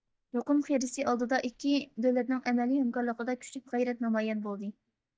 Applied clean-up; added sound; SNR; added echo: neural mask model DeepFilterNet 3.